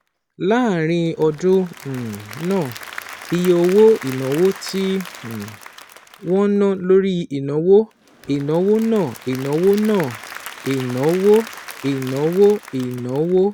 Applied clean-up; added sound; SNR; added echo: none; Applause / Crowd; 18 dB; none.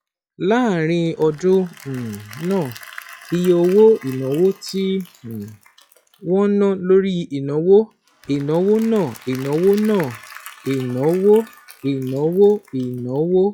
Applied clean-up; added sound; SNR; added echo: classical method log-MMSE.